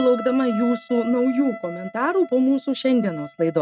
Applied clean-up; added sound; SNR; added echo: neural mask model RNNoise.